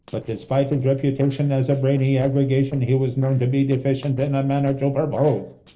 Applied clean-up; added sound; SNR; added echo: neural separator model SepFormer DNS4.